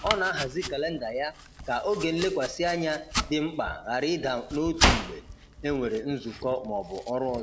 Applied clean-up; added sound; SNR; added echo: none; Domestic sounds, home sounds; 3 dB; none.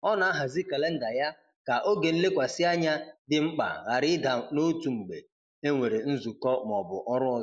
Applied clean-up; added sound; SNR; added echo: none; none; none; none.